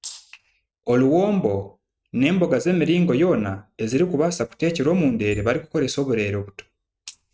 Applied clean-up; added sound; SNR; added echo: neural mask model RNNoise.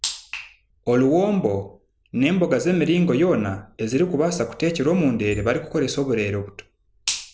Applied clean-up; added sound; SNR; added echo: none; Marimba, xylophone / Wood; 16 dB; none.